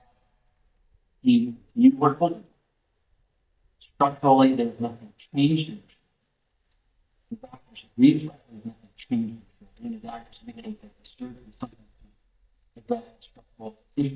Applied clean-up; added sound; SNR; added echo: neural mask model DeepFilterNet 3.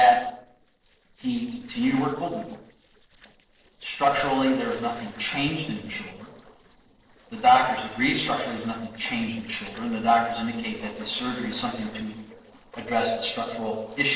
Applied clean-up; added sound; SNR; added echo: neural separator model SepFormer DNS4.